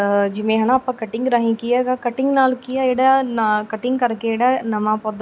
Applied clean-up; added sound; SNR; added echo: none; none; none; none.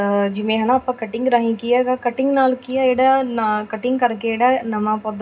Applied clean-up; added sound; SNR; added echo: none; none; none; reverberation time 0.2 s.